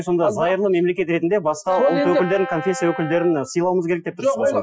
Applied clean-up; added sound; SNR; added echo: classical method Wiener filter.